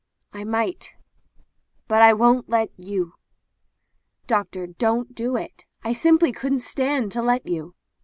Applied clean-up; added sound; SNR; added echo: none; none; none; none.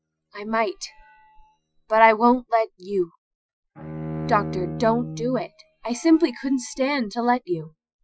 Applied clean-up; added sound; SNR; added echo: classical method Wiener filter.